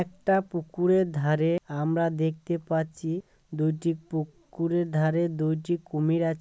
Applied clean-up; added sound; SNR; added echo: none; none; none; none.